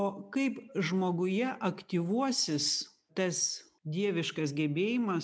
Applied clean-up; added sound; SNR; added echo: none; none; none; none.